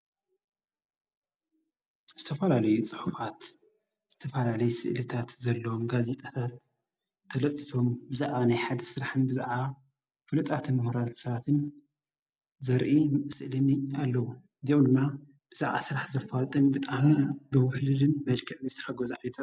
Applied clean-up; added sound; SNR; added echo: none; none; none; none.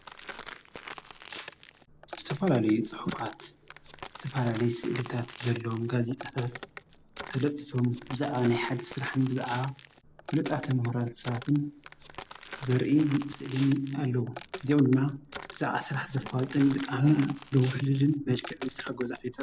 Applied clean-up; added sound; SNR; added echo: none; Walk, footsteps; 15 dB; none.